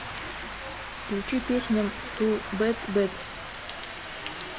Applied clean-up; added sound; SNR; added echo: none; Rain; 7 dB; none.